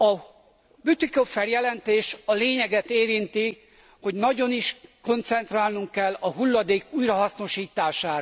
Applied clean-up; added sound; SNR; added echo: none; none; none; none.